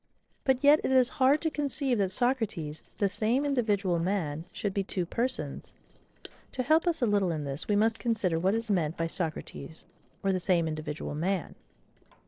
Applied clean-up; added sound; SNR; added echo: neural separator model SepFormer DNS4.